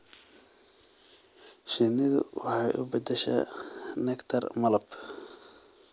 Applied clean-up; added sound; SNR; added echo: none; none; none; none.